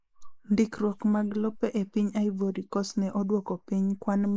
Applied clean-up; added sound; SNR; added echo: neural mask model Resemble Enhance denoiser.